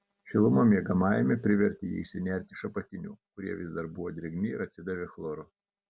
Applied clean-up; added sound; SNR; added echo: none; none; none; none.